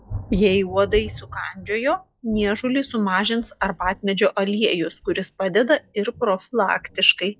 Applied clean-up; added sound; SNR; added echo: classical method log-MMSE.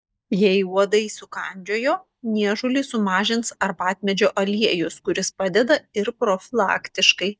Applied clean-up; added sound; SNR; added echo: neural mask model DeepFilterNet 3.